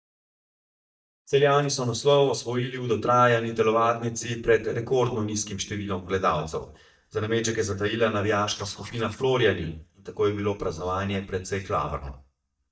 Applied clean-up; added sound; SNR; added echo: neural mask model DeepFilterNet 3.